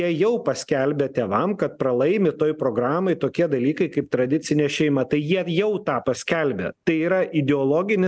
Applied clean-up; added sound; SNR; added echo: none; none; none; none.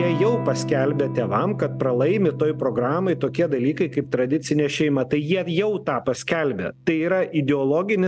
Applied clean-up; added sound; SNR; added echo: none; Electric guitar / Strum; 10 dB; none.